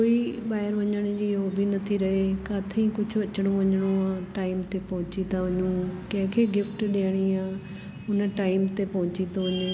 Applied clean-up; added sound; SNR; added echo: none; none; none; none.